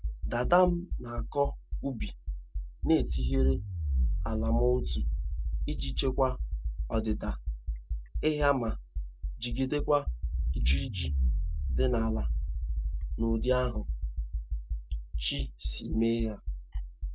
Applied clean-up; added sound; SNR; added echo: none; Accelerating, revving, vroom; -2 dB; none.